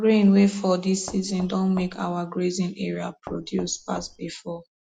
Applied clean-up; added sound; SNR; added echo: none; Knock; 18 dB; none.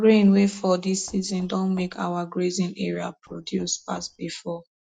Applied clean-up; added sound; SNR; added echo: neural mask model DeepFilterNet 3.